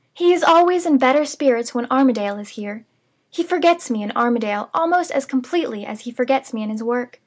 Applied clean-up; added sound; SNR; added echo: none; none; none; none.